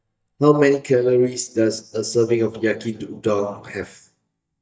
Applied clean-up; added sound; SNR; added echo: neural mask model DeepFilterNet 3.